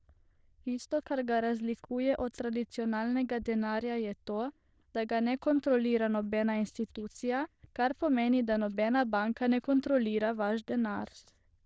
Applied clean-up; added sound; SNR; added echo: neural diffusion model UNIVERSE++.